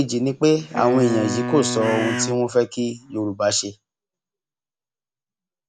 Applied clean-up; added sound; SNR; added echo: none; Wind instrument, woodwind instrument + Bird; 6 dB; none.